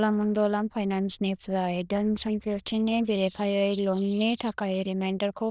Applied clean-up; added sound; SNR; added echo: neural diffusion model UNIVERSE++.